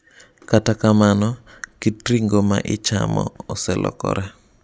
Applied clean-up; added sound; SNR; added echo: none; none; none; none.